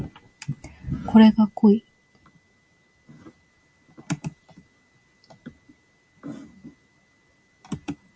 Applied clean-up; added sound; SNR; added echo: none; none; none; none.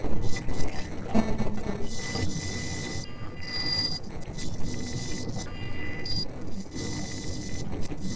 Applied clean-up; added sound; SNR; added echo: neural separator model SepFormer DNS4.